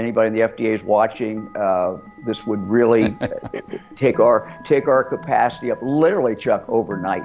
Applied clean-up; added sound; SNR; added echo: none; none; none; none.